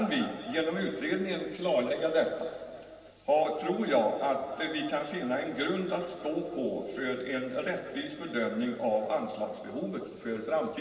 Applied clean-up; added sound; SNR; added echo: none; none; none; reverberation time 2.4 s.